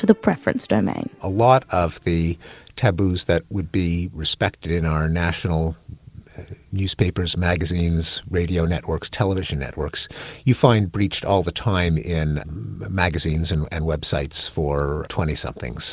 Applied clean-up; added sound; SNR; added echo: none; none; none; none.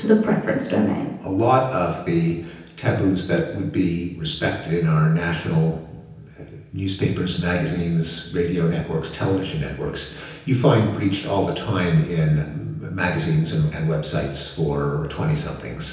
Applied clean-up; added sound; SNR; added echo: none; none; none; reverberation time 0.9 s.